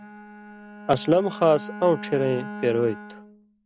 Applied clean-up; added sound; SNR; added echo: none; Bowed string instrument; 14 dB; none.